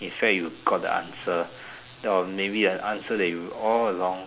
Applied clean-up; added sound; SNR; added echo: none; none; none; none.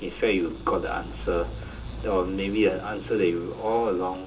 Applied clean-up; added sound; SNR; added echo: none; Rain; 12 dB; reverberation time 0.2 s.